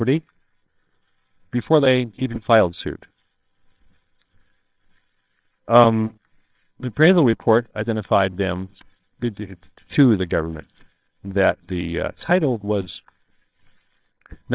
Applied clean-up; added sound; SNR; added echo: neural separator model SepFormer WHAMR!.